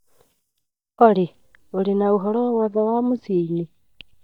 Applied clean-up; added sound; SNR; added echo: neural mask model DeepFilterNet 3.